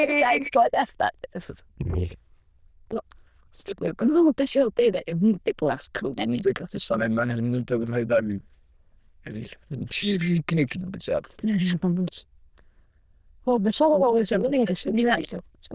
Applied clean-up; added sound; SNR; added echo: neural diffusion model UNIVERSE++.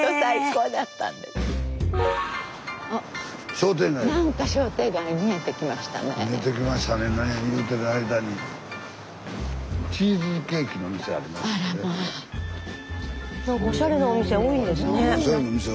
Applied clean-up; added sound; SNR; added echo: none; Accordion; 18 dB; none.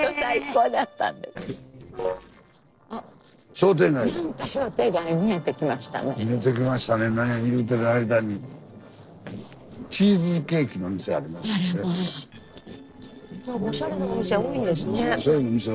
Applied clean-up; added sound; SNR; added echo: neural separator model SepFormer DNS4.